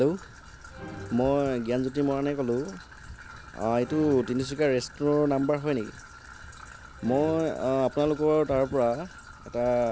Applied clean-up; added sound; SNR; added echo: none; Trickle, dribble / Traffic noise, roadway noise + Musical instrument; 17 dB; none.